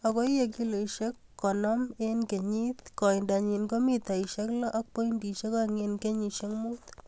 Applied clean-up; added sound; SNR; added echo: none; none; none; none.